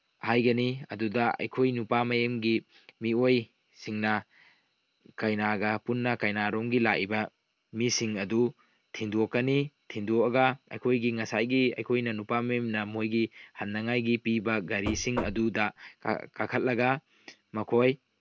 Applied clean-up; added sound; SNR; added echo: none; Knock; 8 dB; none.